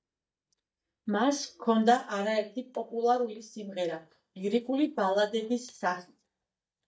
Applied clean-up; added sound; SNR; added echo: neural mask model DeepFilterNet 3.